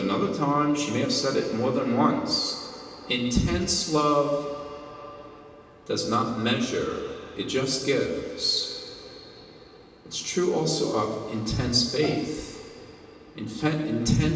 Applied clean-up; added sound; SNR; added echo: none; Bowed string instrument; 16 dB; reverberation time 1.0 s.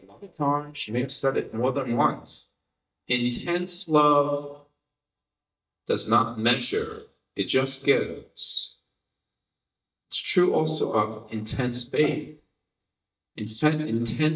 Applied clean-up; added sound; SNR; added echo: neural mask model DeepFilterNet 3.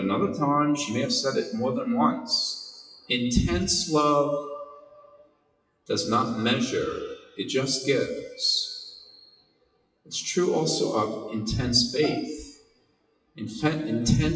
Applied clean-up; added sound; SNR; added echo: classical method WPE with log-MMSE.